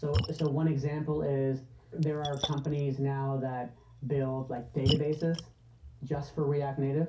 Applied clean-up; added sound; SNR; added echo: none; Splash, splatter; 8 dB; reverberation time 0.3 s.